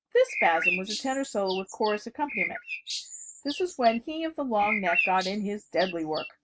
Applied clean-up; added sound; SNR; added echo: neural mask model RNNoise.